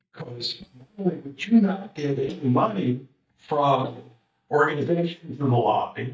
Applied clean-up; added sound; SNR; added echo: neural mask model DeepFilterNet 3.